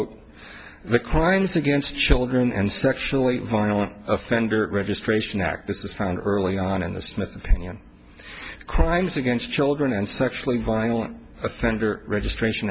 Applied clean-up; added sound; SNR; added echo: none; none; none; none.